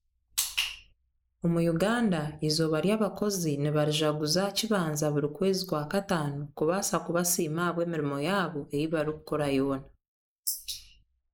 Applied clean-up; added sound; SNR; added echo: neural mask model Resemble Enhance denoiser.